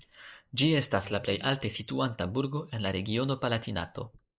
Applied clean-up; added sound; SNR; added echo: neural mask model Resemble Enhance denoiser.